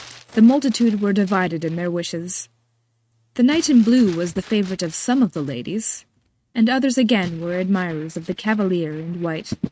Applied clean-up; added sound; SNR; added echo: neural mask model RNNoise.